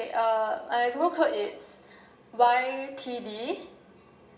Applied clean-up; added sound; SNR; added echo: none; none; none; reverberation time 0.8 s.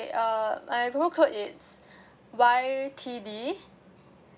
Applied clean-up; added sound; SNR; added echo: none; none; none; none.